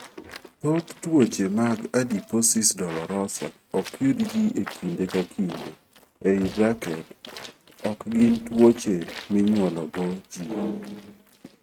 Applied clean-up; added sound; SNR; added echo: neural mask model RNNoise.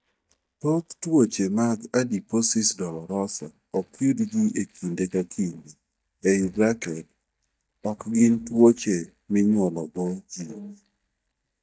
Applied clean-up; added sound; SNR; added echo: neural mask model DeepFilterNet 3.